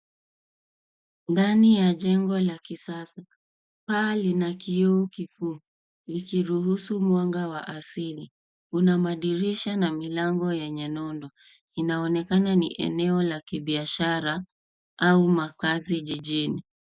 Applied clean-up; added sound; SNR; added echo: none; none; none; none.